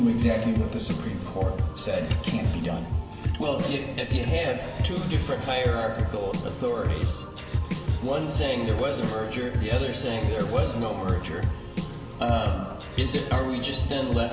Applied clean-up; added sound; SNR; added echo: none; Drum kit; 1 dB; reverberation time 0.3 s.